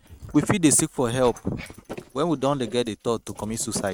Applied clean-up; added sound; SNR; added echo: neural mask model RNNoise.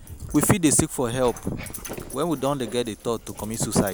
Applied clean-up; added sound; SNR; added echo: none; Dog; 14 dB; none.